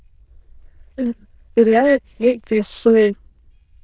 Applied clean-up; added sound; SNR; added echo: neural diffusion model UNIVERSE++.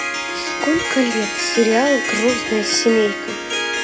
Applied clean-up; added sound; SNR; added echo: none; Harp; 3 dB; none.